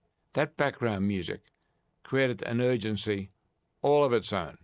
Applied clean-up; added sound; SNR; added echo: none; none; none; none.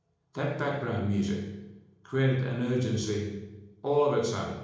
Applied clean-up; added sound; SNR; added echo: none; none; none; reverberation time 1.0 s.